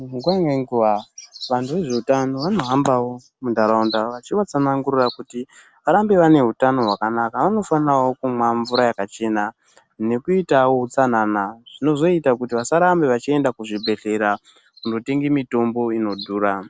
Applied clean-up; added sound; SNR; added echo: none; none; none; none.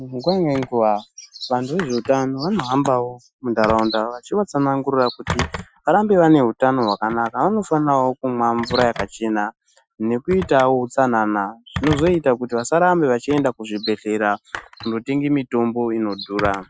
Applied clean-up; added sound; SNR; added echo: classical method Wiener filter.